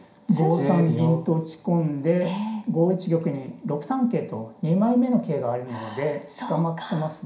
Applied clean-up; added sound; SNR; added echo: none; none; none; reverberation time 0.5 s.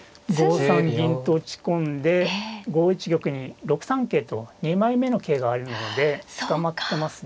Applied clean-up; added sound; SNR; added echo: none; none; none; none.